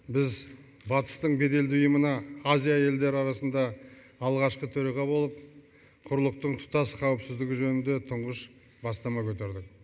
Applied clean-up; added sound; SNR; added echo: none; none; none; none.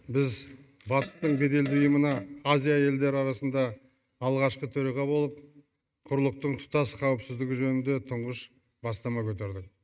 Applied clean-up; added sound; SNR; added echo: neural mask model RNNoise.